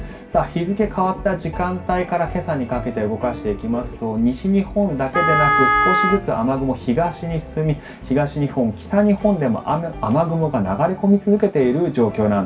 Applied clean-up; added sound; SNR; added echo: none; Wind instrument, woodwind instrument; 0 dB; reverberation time 0.2 s.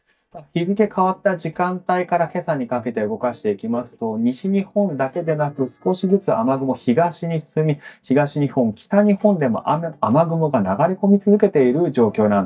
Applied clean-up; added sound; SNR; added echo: neural mask model DeepFilterNet 3.